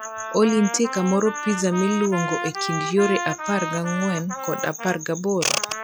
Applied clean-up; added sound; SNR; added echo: classical method log-MMSE.